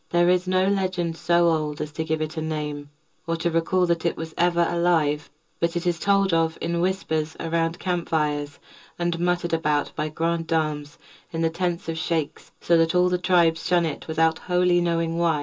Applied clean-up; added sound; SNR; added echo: none; none; none; reverberation time 0.2 s.